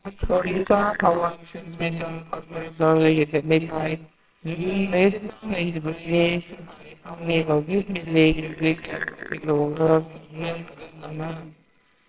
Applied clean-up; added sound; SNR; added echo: neural separator model SepFormer WHAMR!.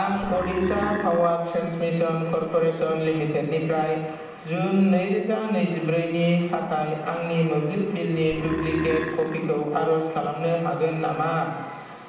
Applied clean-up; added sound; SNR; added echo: none; Burping, eructation; 8 dB; reverberation time 1.2 s.